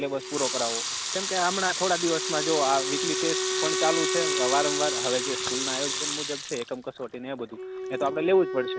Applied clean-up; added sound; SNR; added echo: none; Wind instrument, woodwind instrument + Sink (filling or washing) / Water tap, faucet / Liquid; 1 dB; none.